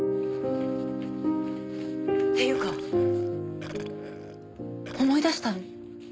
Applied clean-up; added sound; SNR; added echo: none; Burping, eructation; 19 dB; none.